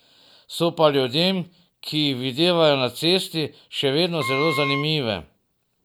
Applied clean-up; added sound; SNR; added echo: none; Wind instrument, woodwind instrument; 7 dB; none.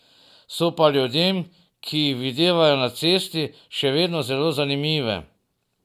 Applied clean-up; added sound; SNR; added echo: none; none; none; none.